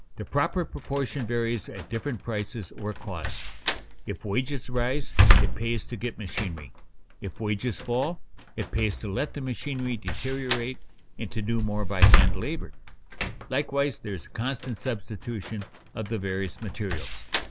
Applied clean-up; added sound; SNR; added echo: none; Slam; -4 dB; none.